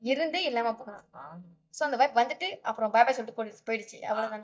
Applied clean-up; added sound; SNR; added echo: neural mask model DeepFilterNet 3.